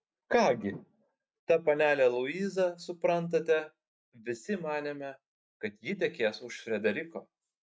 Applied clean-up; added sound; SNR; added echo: none; none; none; none.